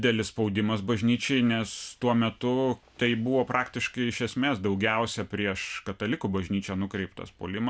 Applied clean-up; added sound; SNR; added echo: none; none; none; none.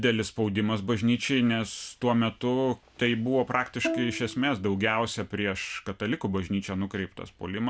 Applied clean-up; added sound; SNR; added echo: none; Bowed string instrument; 10 dB; none.